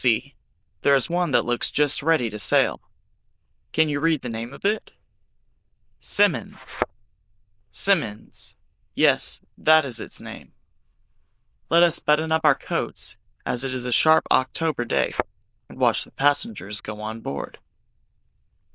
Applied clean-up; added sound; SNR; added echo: neural diffusion model UNIVERSE++.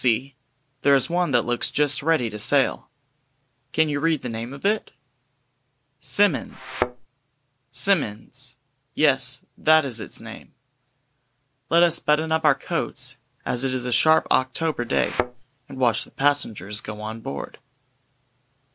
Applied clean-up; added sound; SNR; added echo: none; Thump, thud; 4 dB; none.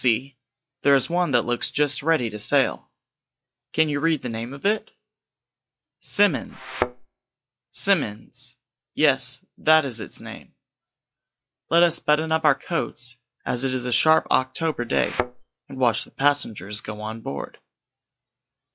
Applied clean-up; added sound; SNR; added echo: classical method log-MMSE.